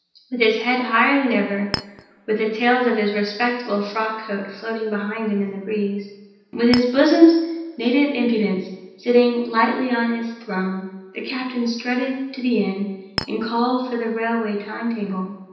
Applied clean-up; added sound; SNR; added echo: none; Chink, clink; 10 dB; reverberation time 0.9 s.